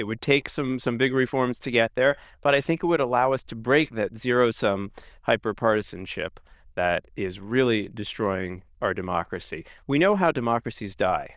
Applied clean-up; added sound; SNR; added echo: neural diffusion model UNIVERSE++.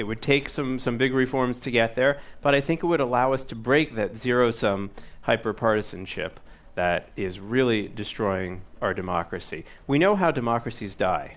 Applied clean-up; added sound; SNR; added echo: none; Rain; 17 dB; none.